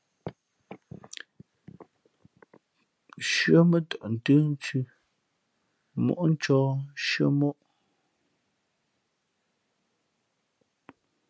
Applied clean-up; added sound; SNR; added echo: none; none; none; none.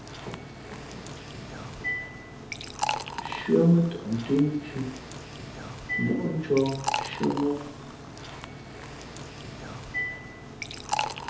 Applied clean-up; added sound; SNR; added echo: none; Liquid; 5 dB; reverberation time 2.1 s.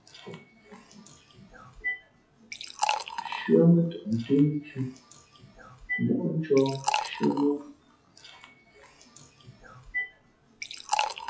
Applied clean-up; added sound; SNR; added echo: classical method WPE with log-MMSE.